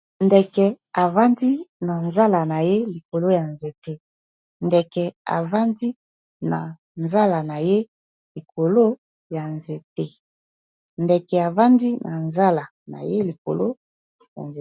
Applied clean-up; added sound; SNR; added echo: none; none; none; none.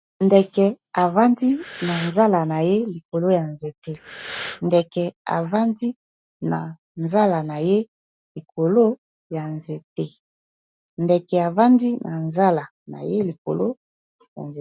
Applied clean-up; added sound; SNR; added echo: none; Breathing; 14 dB; none.